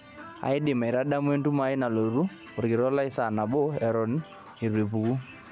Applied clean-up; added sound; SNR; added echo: none; none; none; none.